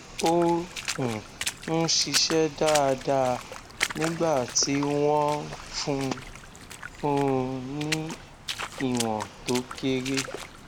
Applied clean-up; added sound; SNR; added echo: none; Water / Splash, splatter; 9 dB; none.